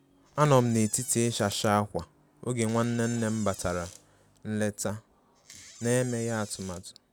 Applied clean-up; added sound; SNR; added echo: none; Door; 18 dB; none.